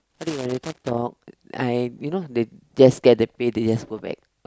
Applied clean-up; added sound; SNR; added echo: none; none; none; none.